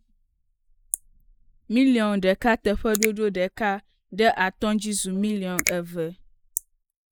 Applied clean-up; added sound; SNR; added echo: neural mask model Resemble Enhance denoiser.